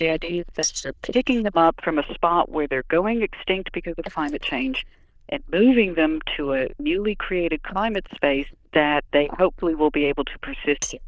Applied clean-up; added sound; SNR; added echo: neural diffusion model UNIVERSE++.